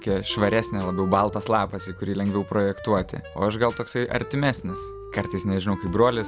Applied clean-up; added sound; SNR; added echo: none; Wind instrument, woodwind instrument; 15 dB; none.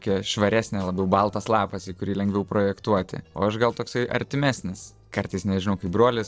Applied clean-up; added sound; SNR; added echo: neural separator model SepFormer DNS4.